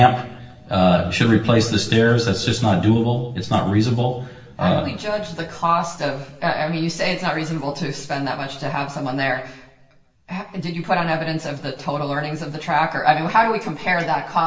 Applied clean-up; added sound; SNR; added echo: none; none; none; reverberation time 0.9 s.